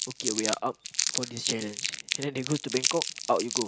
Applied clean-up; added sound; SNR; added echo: none; Crumpling, crinkling; 1 dB; none.